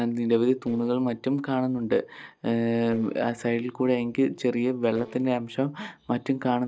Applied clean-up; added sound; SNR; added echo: neural separator model SepFormer DNS4.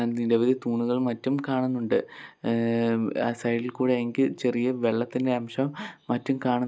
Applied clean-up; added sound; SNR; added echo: none; none; none; none.